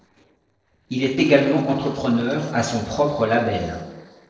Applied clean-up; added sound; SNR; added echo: neural separator model SepFormer DNS4.